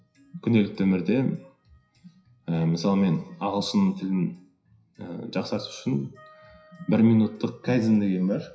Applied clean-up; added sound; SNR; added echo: classical method WPE with log-MMSE.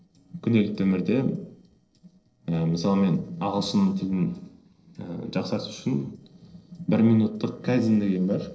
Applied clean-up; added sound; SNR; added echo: neural separator model SepFormer DNS4.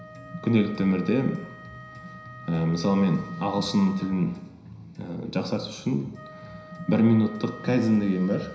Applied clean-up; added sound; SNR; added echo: none; Wind instrument, woodwind instrument; 20 dB; reverberation time 0.9 s.